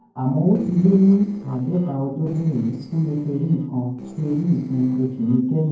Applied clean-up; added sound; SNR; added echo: neural separator model SepFormer DNS4.